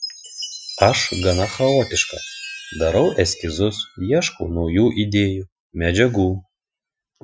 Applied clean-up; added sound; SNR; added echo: classical method Wiener filter.